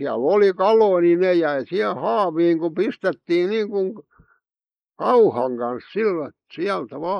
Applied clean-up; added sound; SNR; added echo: neural mask model Resemble Enhance denoiser.